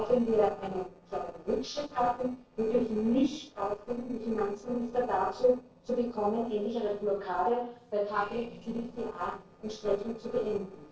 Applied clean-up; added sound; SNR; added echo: neural separator model SepFormer DNS4.